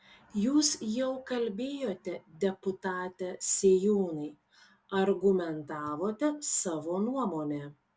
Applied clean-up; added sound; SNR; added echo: none; none; none; none.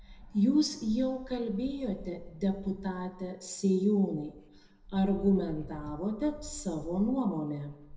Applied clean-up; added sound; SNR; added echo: none; Dog; 17 dB; reverberation time 0.7 s.